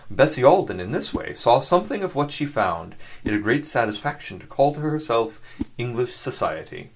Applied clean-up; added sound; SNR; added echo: none; Whoosh, swoosh, swish; 18 dB; none.